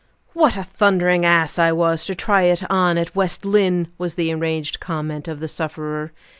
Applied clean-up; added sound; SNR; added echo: none; none; none; none.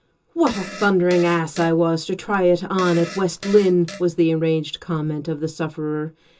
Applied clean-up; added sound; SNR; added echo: none; Fart; 16 dB; reverberation time 0.2 s.